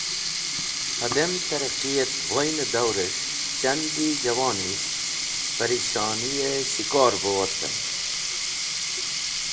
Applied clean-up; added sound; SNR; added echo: none; Sink (filling or washing); -1 dB; reverberation time 1.6 s.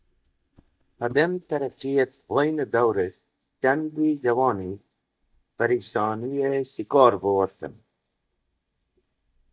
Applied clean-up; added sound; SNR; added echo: neural mask model DeepFilterNet 3.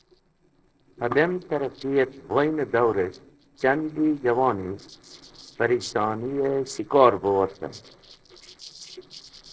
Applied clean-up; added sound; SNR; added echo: neural separator model SepFormer DNS4.